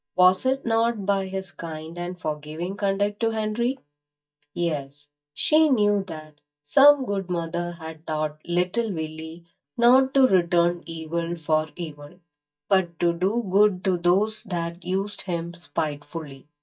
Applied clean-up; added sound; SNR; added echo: neural mask model DeepFilterNet 3.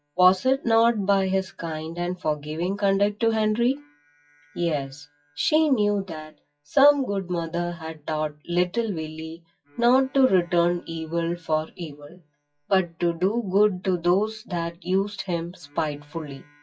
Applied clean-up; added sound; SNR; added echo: classical method WPE with log-MMSE.